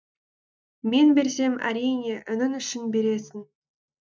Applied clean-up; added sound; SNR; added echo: neural mask model DeepFilterNet 3.